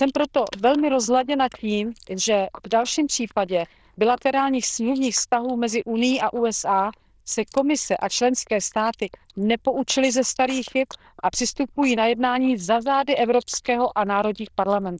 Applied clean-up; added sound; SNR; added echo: neural diffusion model UNIVERSE++.